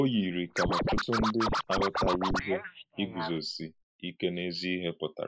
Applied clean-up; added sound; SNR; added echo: neural mask model Resemble Enhance denoiser.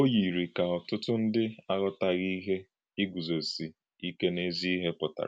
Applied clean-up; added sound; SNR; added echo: none; none; none; none.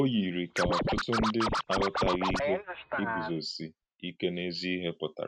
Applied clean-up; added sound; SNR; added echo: neural mask model RNNoise.